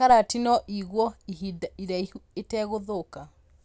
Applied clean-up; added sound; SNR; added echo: none; none; none; none.